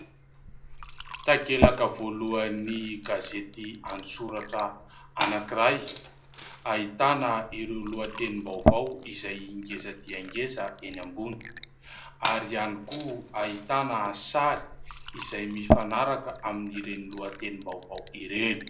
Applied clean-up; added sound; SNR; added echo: none; Liquid; 2 dB; reverberation time 0.4 s.